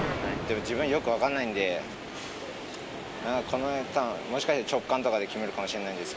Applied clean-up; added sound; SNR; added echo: none; Thunder; 11 dB; none.